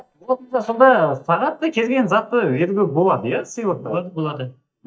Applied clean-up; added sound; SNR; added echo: neural mask model DeepFilterNet 3.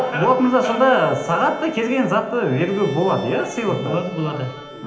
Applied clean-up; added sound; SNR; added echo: none; Bowed string instrument; 17 dB; reverberation time 0.8 s.